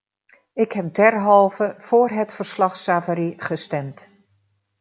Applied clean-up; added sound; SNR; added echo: none; none; none; none.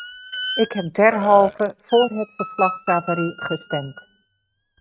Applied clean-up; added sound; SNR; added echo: neural mask model RNNoise.